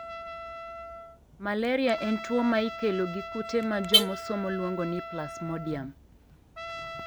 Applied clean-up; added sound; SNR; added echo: none; Trumpet + Alarm / Car; 3 dB; none.